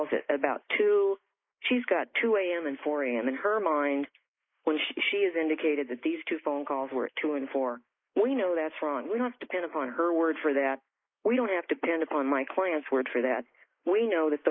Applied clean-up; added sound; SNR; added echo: neural mask model Resemble Enhance denoiser.